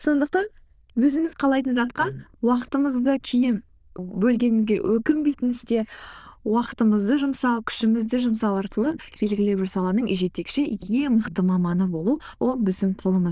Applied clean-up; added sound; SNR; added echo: neural diffusion model UNIVERSE++.